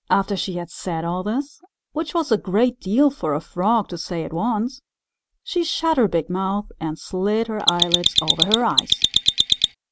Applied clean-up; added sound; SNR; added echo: none; Mechanisms; -3 dB; none.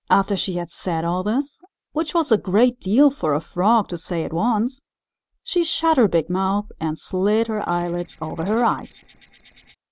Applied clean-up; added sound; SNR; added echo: neural separator model SepFormer DNS4.